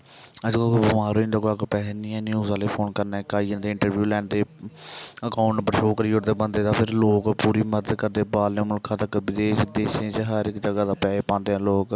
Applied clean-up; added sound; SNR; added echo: none; none; none; none.